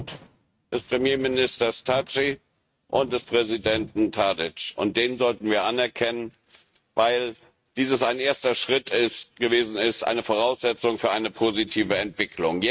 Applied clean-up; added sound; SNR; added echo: neural mask model RNNoise.